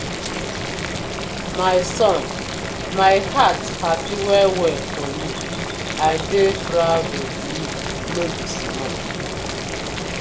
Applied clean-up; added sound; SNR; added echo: none; Boiling; 4 dB; none.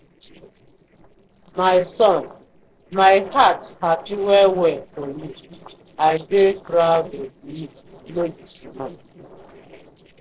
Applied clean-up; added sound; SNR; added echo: neural separator model SepFormer DNS4.